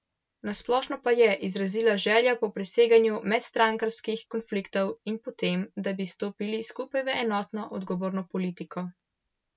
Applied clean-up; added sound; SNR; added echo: none; none; none; none.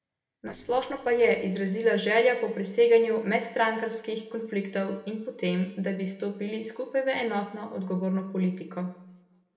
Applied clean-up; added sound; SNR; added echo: neural separator model SepFormer DNS4.